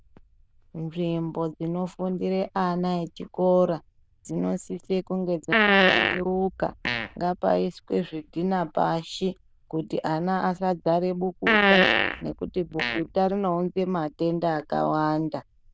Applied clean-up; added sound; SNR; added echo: neural diffusion model UNIVERSE++.